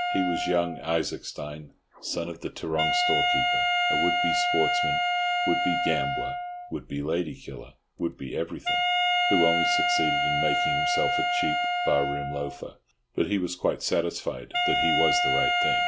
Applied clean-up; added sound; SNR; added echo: none; Wind instrument, woodwind instrument; -3 dB; none.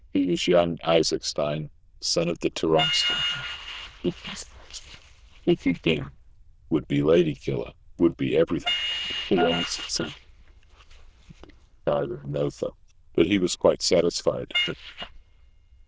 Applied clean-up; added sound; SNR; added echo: neural diffusion model UNIVERSE++.